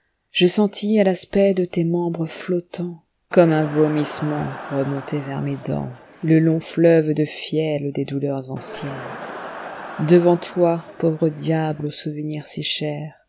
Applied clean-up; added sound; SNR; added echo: none; Crowd; 15 dB; none.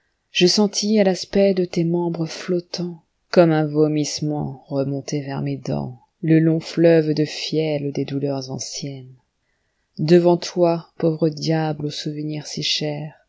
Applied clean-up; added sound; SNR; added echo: none; none; none; none.